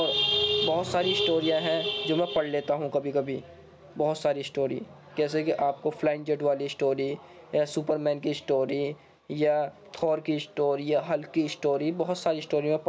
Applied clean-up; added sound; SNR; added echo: none; none; none; none.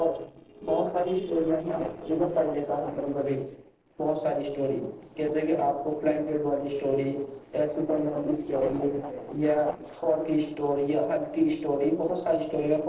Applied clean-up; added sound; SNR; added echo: neural separator model SepFormer DNS4.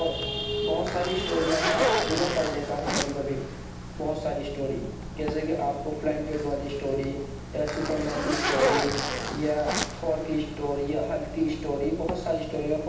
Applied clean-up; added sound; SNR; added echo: none; Zipper (clothing); 3 dB; reverberation time 0.8 s.